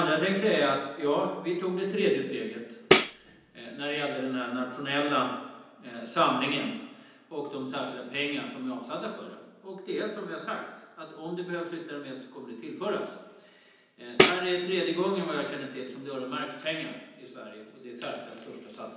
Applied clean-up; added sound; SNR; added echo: none; Tambourine; -4 dB; reverberation time 0.9 s.